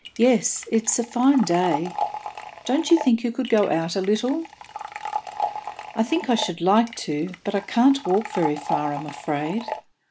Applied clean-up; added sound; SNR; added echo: none; Liquid; 10 dB; none.